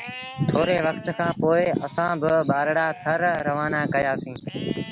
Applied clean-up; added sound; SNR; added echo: none; Livestock, farm animals, working animals; 18 dB; none.